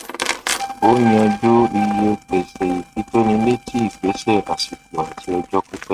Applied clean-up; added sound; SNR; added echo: neural mask model RNNoise.